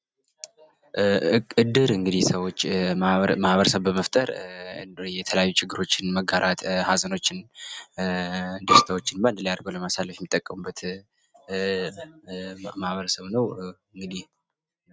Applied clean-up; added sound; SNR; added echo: neural mask model RNNoise.